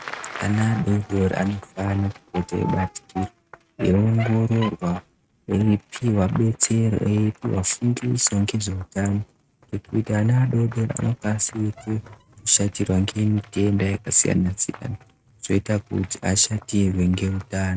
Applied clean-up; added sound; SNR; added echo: neural mask model RNNoise.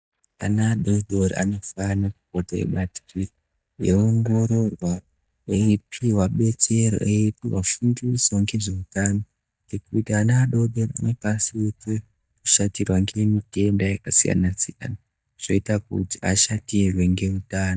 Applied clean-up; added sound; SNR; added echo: neural mask model DeepFilterNet 3.